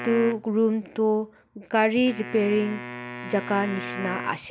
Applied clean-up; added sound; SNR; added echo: none; Wind instrument, woodwind instrument; 12 dB; none.